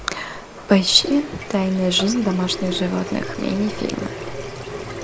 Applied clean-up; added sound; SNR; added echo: none; Sink (filling or washing) / Water tap, faucet; 10 dB; none.